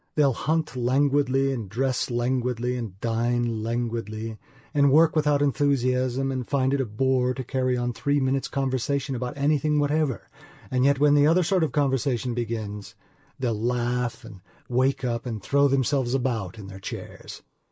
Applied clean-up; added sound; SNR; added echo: neural mask model Resemble Enhance denoiser.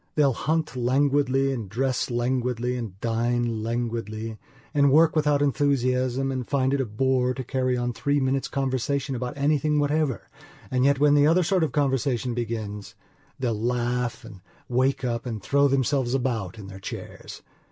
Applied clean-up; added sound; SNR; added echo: none; none; none; none.